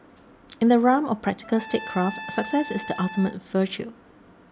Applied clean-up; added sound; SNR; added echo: none; Trumpet; 13 dB; none.